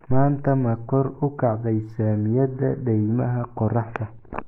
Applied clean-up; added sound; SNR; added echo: neural mask model Resemble Enhance denoiser.